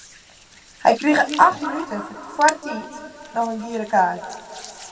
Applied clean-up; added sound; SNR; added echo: none; Hands; 17 dB; reverberation time 2.3 s.